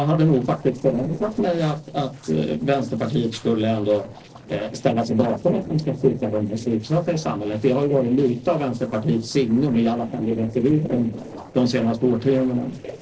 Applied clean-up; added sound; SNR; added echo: neural separator model SepFormer DNS4.